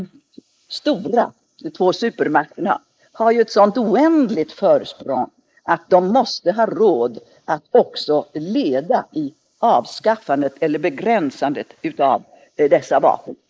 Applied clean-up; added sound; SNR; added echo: neural mask model Resemble Enhance denoiser.